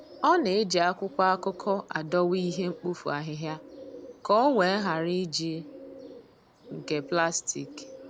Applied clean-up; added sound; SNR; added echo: none; Bird; 18 dB; none.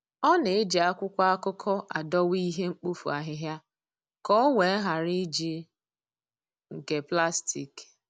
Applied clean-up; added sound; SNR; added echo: none; none; none; none.